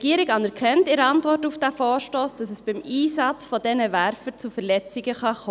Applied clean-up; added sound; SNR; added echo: none; none; none; none.